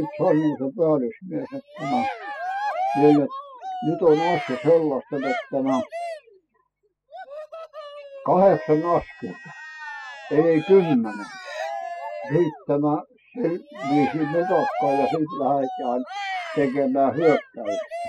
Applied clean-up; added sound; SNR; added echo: classical method spectral subtraction.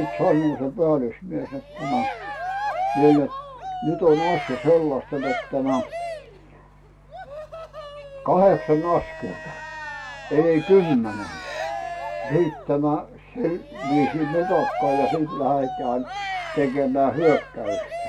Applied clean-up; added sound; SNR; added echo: none; Cheering; 8 dB; none.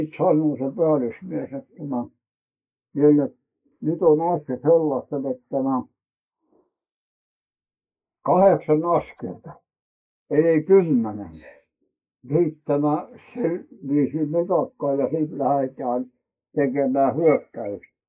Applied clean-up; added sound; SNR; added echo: neural mask model Resemble Enhance denoiser.